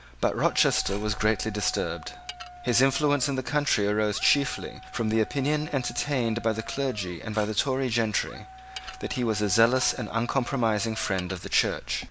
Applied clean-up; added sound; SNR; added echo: none; Dishes, pots, and pans / Glass + Dog; 17 dB; none.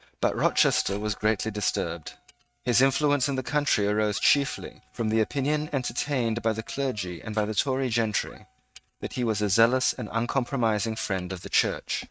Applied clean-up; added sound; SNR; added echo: neural mask model RNNoise.